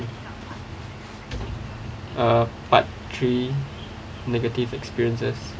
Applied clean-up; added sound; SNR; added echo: none; none; none; none.